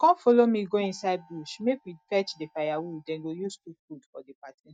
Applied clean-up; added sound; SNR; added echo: neural mask model DeepFilterNet 3.